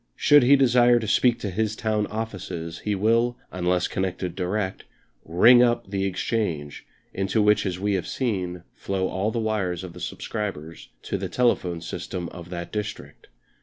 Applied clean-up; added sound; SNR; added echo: none; none; none; none.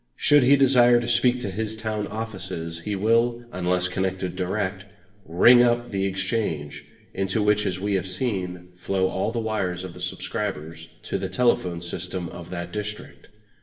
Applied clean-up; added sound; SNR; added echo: none; none; none; reverberation time 1.0 s.